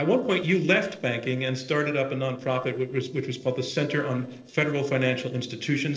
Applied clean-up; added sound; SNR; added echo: neural separator model SepFormer DNS4.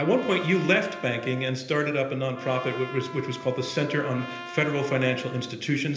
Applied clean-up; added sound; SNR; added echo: none; Trumpet; 14 dB; reverberation time 0.8 s.